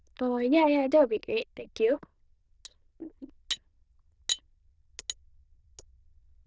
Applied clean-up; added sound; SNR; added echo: neural diffusion model UNIVERSE++.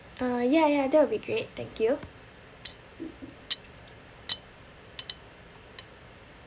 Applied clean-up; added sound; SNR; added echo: none; Cutlery, silverware; 11 dB; none.